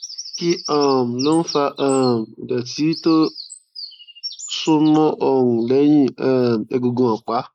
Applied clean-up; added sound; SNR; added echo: neural mask model Resemble Enhance denoiser.